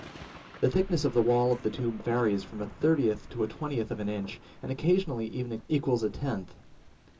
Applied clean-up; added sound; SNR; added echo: none; Thunder / Rain; 20 dB; reverberation time 0.2 s.